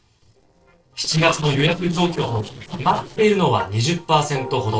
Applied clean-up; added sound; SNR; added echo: neural separator model SepFormer DNS4.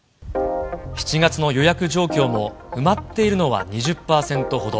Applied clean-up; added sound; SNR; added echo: none; none; none; none.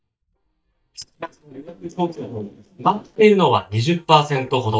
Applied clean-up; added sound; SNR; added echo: neural mask model DeepFilterNet 3.